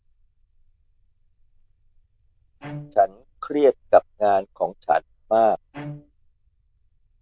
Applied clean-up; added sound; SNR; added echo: neural diffusion model UNIVERSE++.